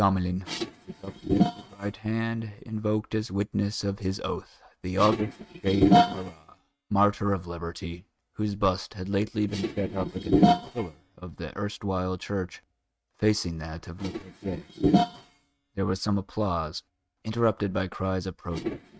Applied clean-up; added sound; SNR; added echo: neural mask model RNNoise.